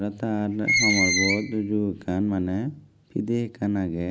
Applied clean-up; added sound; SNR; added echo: none; Screech; 0 dB; none.